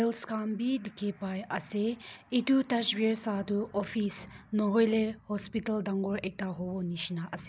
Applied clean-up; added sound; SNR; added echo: none; none; none; none.